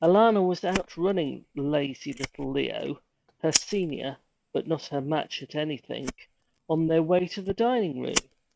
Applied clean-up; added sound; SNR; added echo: neural mask model RNNoise.